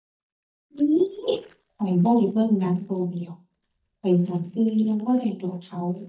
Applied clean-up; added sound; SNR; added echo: neural mask model DeepFilterNet 3.